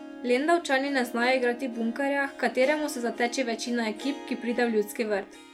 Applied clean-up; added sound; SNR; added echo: none; Harp; 15 dB; none.